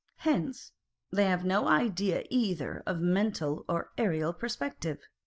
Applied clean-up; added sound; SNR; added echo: neural mask model Resemble Enhance denoiser.